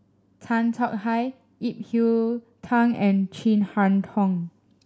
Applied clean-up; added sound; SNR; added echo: none; none; none; none.